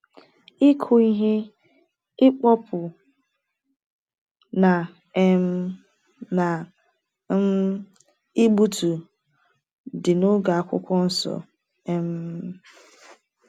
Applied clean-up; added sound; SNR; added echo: none; none; none; none.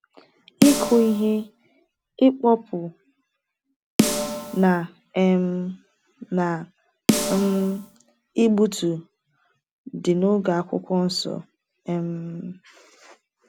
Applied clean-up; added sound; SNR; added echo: none; Snare drum; 3 dB; none.